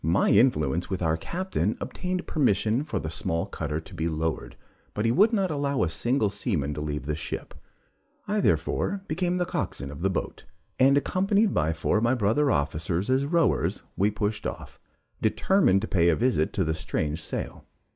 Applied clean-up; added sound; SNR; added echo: none; none; none; none.